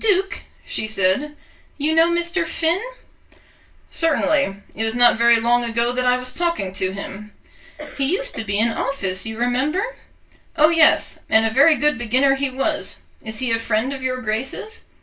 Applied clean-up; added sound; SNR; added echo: none; Cough; 14 dB; reverberation time 0.2 s.